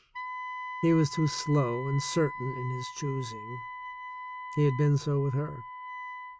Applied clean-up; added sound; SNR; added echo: none; Wind instrument, woodwind instrument; 10 dB; none.